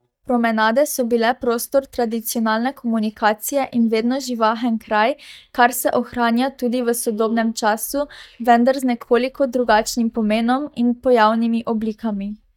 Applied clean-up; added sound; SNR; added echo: neural mask model DeepFilterNet 3.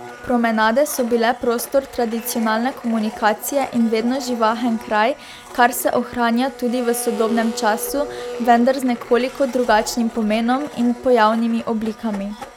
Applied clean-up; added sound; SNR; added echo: none; Domestic sounds, home sounds; 15 dB; none.